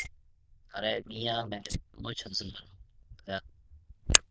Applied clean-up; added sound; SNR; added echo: neural diffusion model UNIVERSE++.